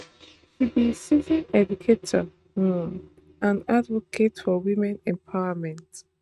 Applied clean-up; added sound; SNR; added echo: neural mask model RNNoise.